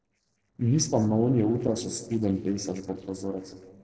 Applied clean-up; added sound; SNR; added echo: neural separator model SepFormer DNS4.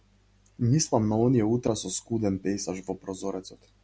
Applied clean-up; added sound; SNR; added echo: none; none; none; none.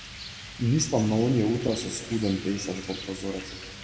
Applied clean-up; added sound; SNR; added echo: none; Rain; 13 dB; reverberation time 1.7 s.